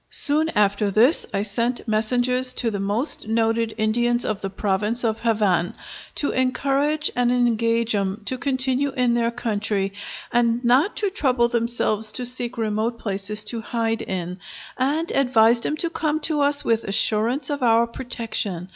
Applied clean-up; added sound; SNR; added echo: none; none; none; none.